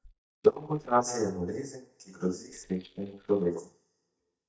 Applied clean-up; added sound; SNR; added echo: neural mask model DeepFilterNet 3.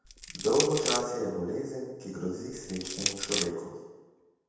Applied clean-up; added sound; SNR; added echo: none; Crushing; 1 dB; reverberation time 1.1 s.